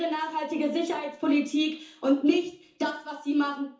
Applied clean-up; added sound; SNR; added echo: none; none; none; reverberation time 0.9 s.